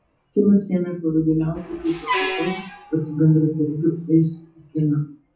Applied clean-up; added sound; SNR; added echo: classical method WPE with log-MMSE.